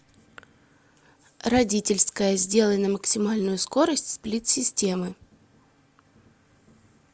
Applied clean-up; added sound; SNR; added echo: none; none; none; none.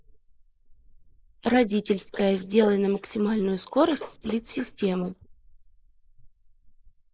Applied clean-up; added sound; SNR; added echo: neural mask model Resemble Enhance denoiser.